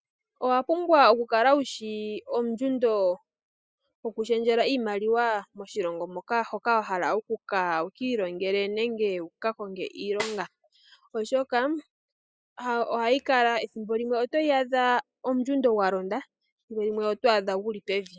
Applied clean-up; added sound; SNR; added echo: classical method spectral subtraction.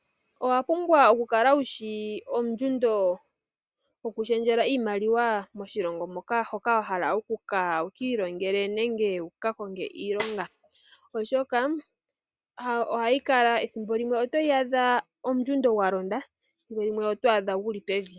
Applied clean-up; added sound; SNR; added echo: none; Snare drum; 14 dB; none.